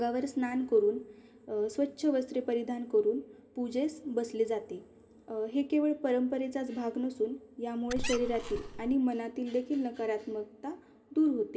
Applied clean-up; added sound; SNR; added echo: none; Squeak; 6 dB; reverberation time 2.1 s.